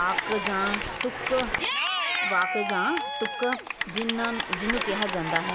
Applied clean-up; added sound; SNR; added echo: none; Cheering / Clapping; 0 dB; none.